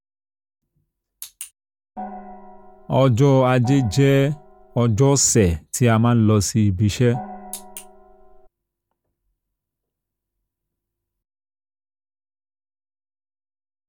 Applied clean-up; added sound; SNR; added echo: none; Gong; 16 dB; none.